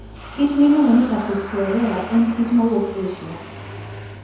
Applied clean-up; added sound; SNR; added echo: none; Engine starting / Motor vehicle (road); 15 dB; reverberation time 0.9 s.